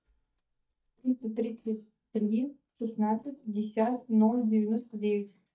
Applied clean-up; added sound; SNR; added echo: neural mask model DeepFilterNet 3.